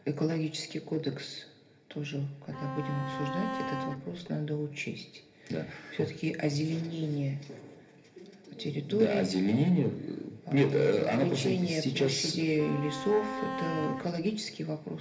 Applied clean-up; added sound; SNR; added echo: none; Bowed string instrument; 6 dB; reverberation time 0.3 s.